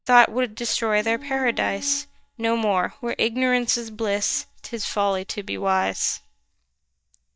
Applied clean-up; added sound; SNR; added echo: neural mask model DeepFilterNet 3.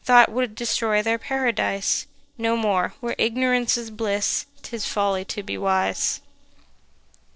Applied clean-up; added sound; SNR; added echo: neural separator model SepFormer DNS4.